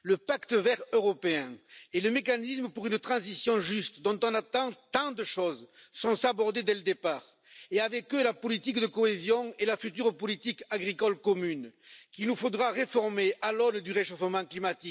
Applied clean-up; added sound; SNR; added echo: none; none; none; none.